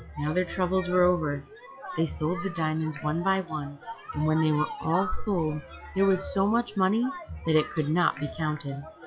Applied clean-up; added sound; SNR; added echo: classical method log-MMSE.